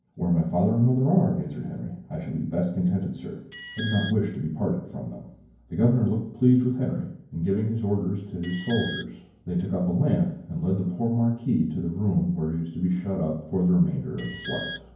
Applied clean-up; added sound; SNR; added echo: none; Alarm; 12 dB; reverberation time 0.9 s.